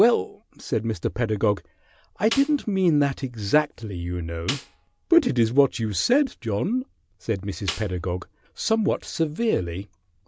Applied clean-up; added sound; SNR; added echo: none; Snare drum; 14 dB; none.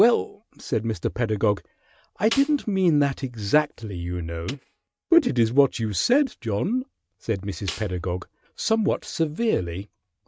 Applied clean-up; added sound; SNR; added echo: neural mask model RNNoise.